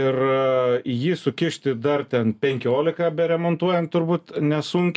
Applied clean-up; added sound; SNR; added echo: none; none; none; none.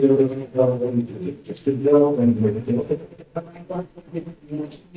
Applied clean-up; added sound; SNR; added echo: neural mask model DeepFilterNet 3.